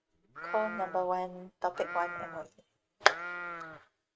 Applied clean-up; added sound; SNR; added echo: neural mask model RNNoise.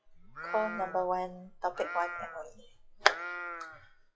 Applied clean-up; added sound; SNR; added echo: classical method log-MMSE.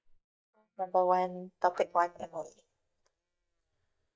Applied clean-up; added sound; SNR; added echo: neural mask model DeepFilterNet 3.